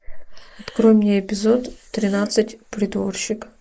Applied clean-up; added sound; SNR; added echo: neural mask model Resemble Enhance denoiser.